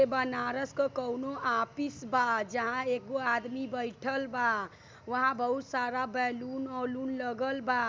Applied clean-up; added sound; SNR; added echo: none; none; none; none.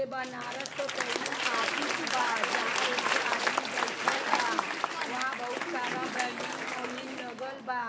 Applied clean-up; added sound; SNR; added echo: none; Applause / Crowd; -4 dB; reverberation time 2.9 s.